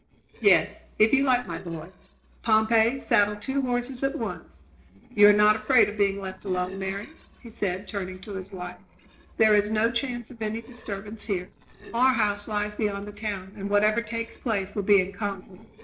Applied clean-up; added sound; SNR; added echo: neural separator model SepFormer DNS4.